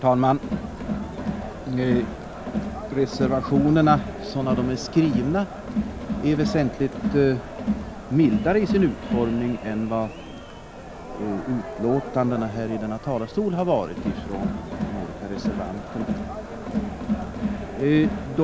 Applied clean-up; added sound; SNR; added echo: none; Crowd; 5 dB; none.